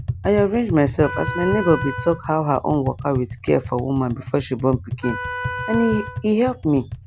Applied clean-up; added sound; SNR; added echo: none; Tap + Wind instrument, woodwind instrument; 8 dB; none.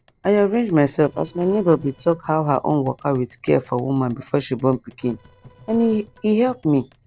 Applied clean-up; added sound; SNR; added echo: neural separator model SepFormer DNS4.